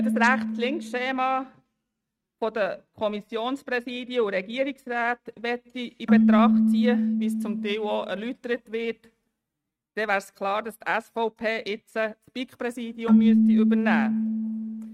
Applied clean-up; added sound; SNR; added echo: neural mask model RNNoise.